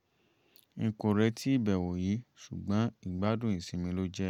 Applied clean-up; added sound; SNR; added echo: none; none; none; none.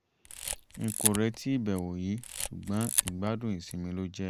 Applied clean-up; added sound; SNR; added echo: none; Camera; 3 dB; none.